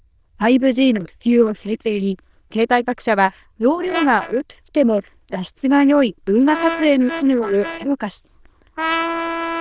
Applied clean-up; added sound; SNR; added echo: neural diffusion model UNIVERSE++.